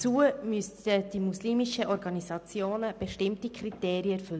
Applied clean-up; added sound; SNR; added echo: none; none; none; none.